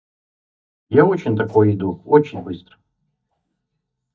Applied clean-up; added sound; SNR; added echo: neural mask model DeepFilterNet 3.